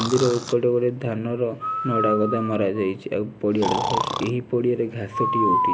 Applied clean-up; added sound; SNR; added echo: none; Breathing; 4 dB; none.